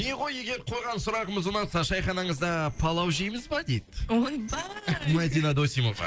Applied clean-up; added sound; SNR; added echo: neural separator model SepFormer DNS4.